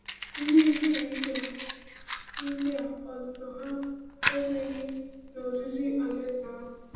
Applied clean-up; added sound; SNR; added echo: none; Fire; 9 dB; reverberation time 1.1 s.